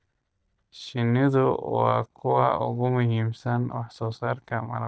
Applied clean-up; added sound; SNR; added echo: neural mask model DeepFilterNet 3.